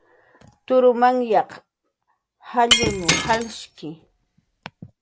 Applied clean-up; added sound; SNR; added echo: none; Shatter; 2 dB; none.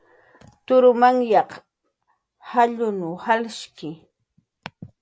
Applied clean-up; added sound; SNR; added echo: none; none; none; none.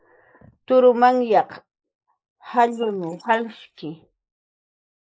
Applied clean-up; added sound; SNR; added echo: neural mask model Resemble Enhance denoiser.